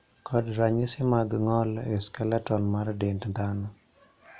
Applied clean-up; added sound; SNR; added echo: none; none; none; none.